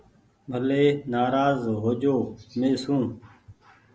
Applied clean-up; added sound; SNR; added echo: none; none; none; none.